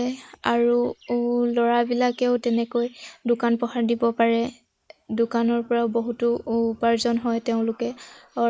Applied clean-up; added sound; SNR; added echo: neural mask model Resemble Enhance denoiser.